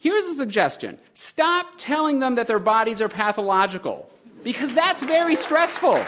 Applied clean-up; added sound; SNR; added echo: none; none; none; none.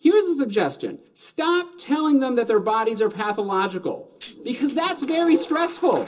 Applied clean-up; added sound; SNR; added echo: neural separator model SepFormer DNS4.